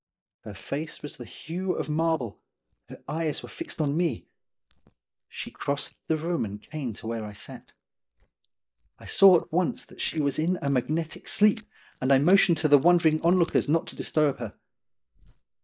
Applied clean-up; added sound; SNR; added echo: neural mask model DeepFilterNet 3.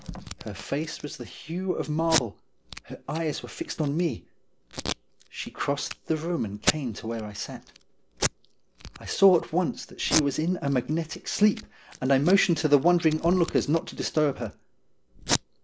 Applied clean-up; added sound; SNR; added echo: none; Packing tape, duct tape; 9 dB; none.